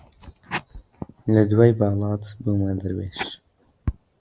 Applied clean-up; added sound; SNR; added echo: none; none; none; none.